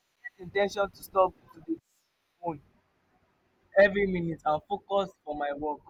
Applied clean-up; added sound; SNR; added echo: none; none; none; none.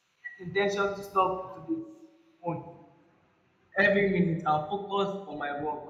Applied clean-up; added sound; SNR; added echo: none; none; none; reverberation time 0.8 s.